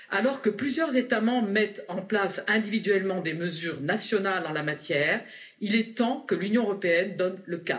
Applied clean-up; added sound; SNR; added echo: none; none; none; reverberation time 0.3 s.